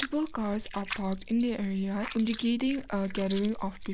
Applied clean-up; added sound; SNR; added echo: neural mask model Resemble Enhance denoiser.